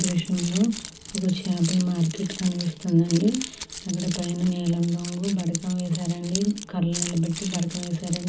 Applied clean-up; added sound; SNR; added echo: none; Keys jangling; 11 dB; reverberation time 0.4 s.